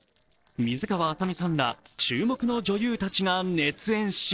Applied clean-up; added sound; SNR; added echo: neural separator model SepFormer DNS4.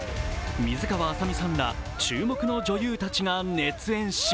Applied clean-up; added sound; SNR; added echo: none; Cheering; 11 dB; none.